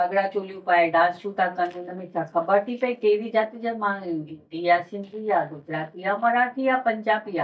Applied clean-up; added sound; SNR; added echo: neural mask model DeepFilterNet 3.